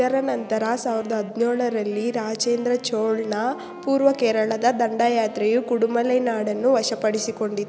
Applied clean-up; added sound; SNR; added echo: none; Wind instrument, woodwind instrument; 20 dB; none.